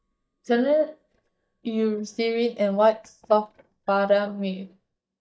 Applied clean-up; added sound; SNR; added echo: neural mask model DeepFilterNet 3.